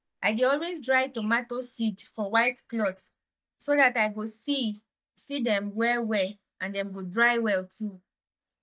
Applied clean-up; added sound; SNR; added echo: neural mask model DeepFilterNet 3.